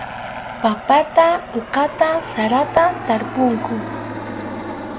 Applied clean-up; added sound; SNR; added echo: none; Aircraft; 10 dB; none.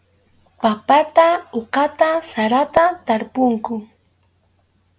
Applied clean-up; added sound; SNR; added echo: none; none; none; none.